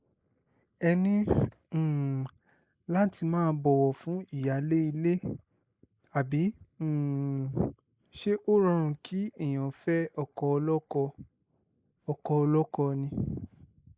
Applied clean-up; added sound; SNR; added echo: neural mask model Resemble Enhance denoiser.